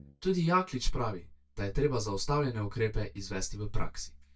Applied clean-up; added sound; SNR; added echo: neural mask model DeepFilterNet 3.